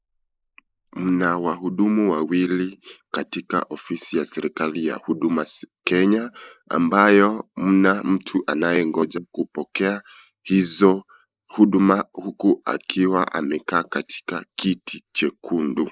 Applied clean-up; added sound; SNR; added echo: neural mask model Resemble Enhance denoiser.